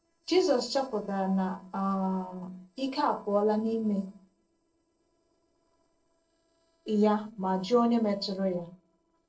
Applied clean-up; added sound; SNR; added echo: neural separator model SepFormer DNS4.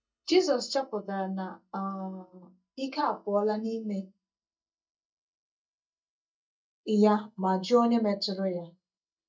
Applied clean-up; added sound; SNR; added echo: neural mask model DeepFilterNet 3.